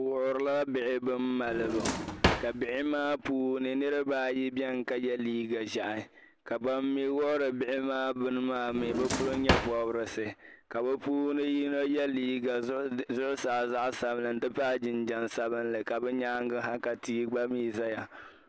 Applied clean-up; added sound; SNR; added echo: none; Drawer open or close; 1 dB; none.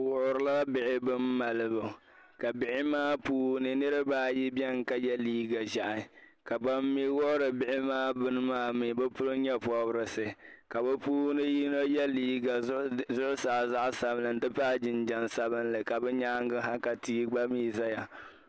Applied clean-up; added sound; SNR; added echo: none; none; none; none.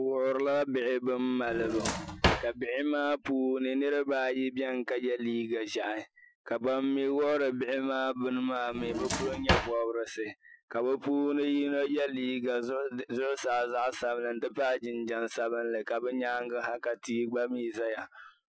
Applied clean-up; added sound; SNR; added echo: classical method Wiener filter.